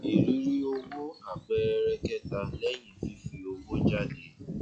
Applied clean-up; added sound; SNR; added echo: classical method log-MMSE.